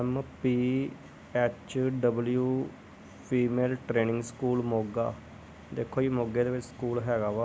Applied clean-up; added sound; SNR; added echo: none; none; none; none.